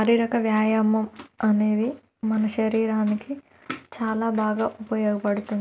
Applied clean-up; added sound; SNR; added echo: none; none; none; none.